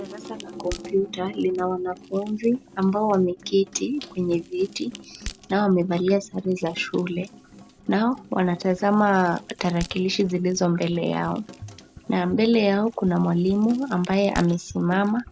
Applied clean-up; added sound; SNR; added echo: none; Crack + Sink (filling or washing) / Water tap, faucet; 18 dB; none.